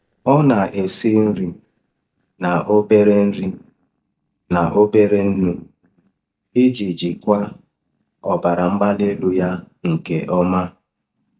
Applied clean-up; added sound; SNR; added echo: neural mask model DeepFilterNet 3.